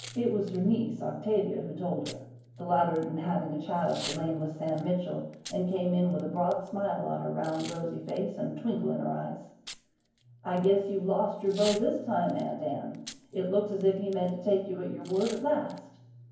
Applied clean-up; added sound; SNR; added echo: none; Packing tape, duct tape / Tearing; 19 dB; reverberation time 0.9 s.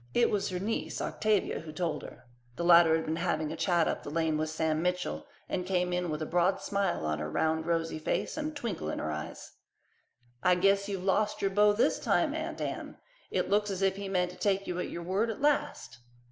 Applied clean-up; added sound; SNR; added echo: none; none; none; none.